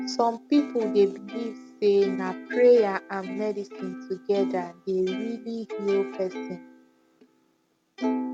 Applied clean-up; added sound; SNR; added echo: none; Plucked string instrument; 9 dB; none.